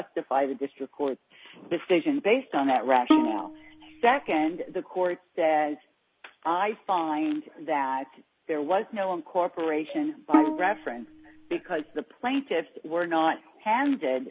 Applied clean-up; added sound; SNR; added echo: none; Bowed string instrument; 1 dB; none.